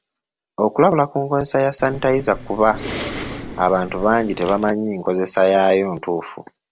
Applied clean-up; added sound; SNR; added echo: none; Respiratory sounds; 12 dB; none.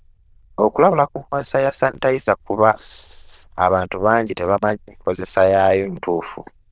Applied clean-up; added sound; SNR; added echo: neural diffusion model UNIVERSE++.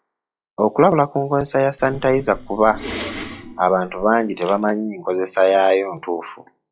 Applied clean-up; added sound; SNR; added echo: classical method log-MMSE.